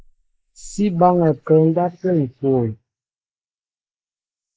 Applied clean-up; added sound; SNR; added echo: neural mask model Resemble Enhance denoiser.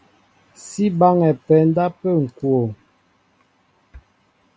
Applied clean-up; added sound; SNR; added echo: none; none; none; none.